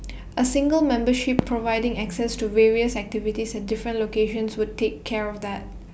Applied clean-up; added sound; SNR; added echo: none; Fireworks; 13 dB; none.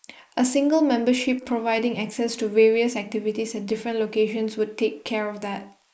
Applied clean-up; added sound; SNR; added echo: neural mask model Resemble Enhance denoiser.